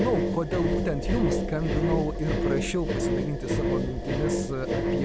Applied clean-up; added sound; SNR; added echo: none; Engine; -3 dB; none.